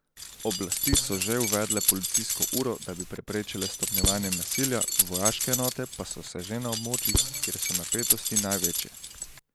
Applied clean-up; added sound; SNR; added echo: none; Keys jangling; -3 dB; none.